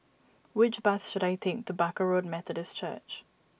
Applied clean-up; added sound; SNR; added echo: none; none; none; none.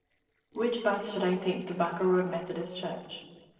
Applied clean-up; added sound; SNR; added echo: neural separator model SepFormer DNS4.